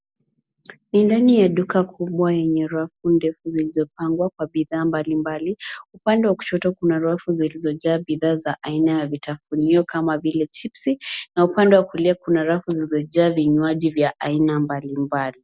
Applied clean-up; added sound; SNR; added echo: none; none; none; none.